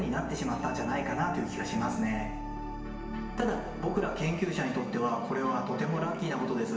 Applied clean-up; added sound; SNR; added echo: none; none; none; reverberation time 1.0 s.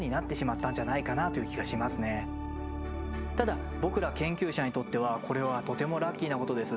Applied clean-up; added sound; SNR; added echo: none; none; none; none.